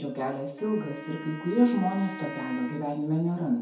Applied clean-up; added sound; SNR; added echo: none; Wind instrument, woodwind instrument; 14 dB; reverberation time 0.6 s.